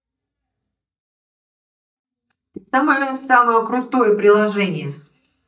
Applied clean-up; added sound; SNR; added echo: neural mask model DeepFilterNet 3.